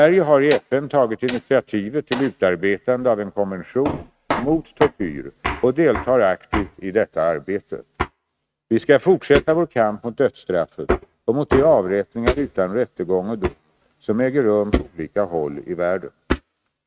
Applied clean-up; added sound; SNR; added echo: neural mask model RNNoise.